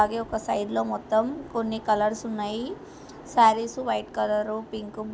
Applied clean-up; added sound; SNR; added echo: none; none; none; none.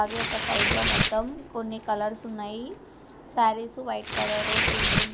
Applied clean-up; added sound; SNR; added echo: none; Tearing; -3 dB; none.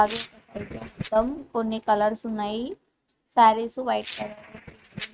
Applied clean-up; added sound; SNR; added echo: neural mask model RNNoise.